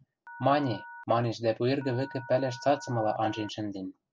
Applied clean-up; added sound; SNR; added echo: none; Telephone; 18 dB; none.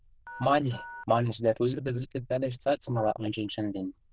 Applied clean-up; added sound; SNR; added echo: neural diffusion model UNIVERSE++.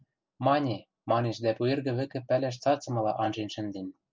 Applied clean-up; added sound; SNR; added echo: none; none; none; none.